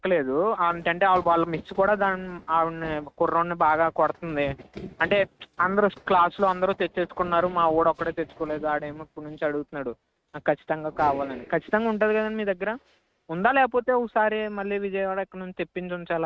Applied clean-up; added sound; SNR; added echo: neural mask model RNNoise.